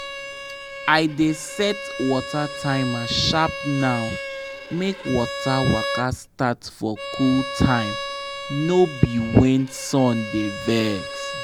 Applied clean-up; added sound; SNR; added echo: none; Bowed string instrument; 9 dB; none.